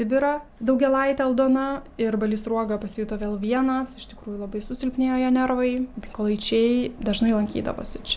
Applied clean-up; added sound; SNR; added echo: none; none; none; none.